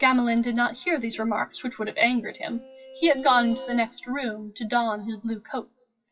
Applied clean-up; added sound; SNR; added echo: classical method WPE with log-MMSE.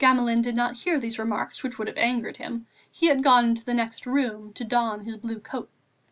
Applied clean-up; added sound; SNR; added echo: none; none; none; none.